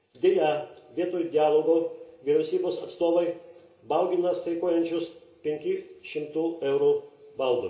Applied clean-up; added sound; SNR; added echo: none; none; none; reverberation time 0.5 s.